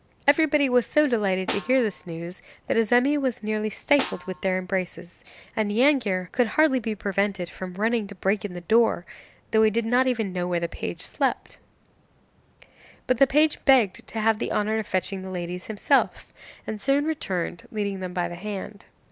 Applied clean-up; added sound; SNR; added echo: none; Snare drum; 13 dB; none.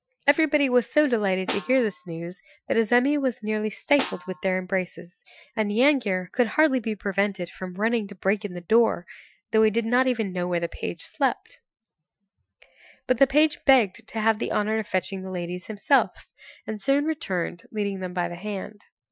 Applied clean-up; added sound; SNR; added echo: classical method Wiener filter.